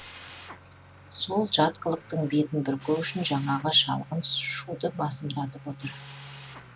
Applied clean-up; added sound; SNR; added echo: none; Accelerating, revving, vroom / Motor vehicle (road) + Drill; 16 dB; none.